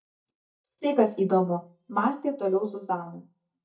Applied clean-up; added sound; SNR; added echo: neural mask model DeepFilterNet 3.